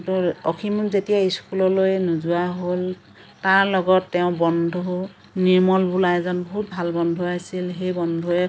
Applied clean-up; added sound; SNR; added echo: none; none; none; none.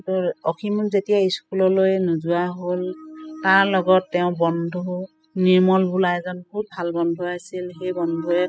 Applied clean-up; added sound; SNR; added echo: classical method spectral subtraction.